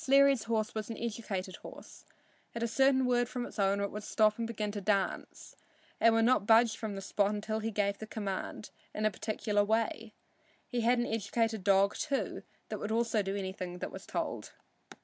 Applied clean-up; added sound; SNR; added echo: none; none; none; none.